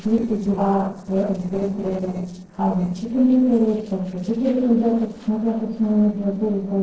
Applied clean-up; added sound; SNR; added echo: neural separator model SepFormer DNS4.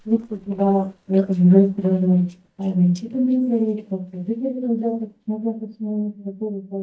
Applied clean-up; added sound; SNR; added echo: neural mask model DeepFilterNet 3.